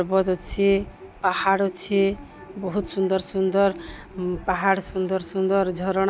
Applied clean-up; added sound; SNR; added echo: none; none; none; none.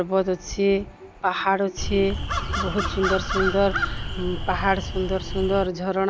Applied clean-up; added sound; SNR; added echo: none; Crow; 3 dB; none.